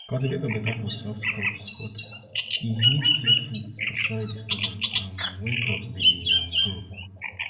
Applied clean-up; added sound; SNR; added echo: none; Bird vocalization, bird call, bird song; -4 dB; reverberation time 1.9 s.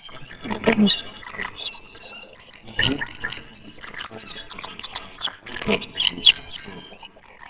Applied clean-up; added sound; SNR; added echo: neural separator model SepFormer WHAMR!.